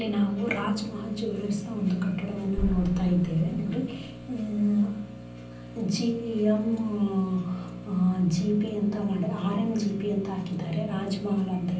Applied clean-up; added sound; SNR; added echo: none; Boom; 8 dB; reverberation time 0.6 s.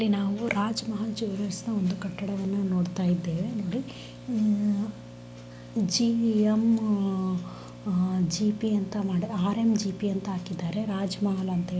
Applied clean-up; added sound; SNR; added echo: none; none; none; none.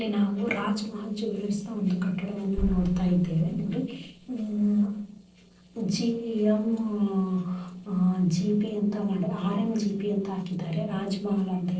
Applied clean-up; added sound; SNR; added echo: neural separator model SepFormer DNS4.